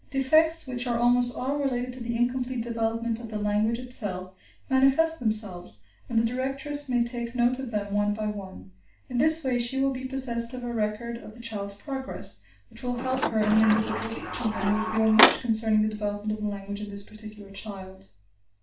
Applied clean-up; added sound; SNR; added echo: none; Sliding door; 0 dB; reverberation time 0.3 s.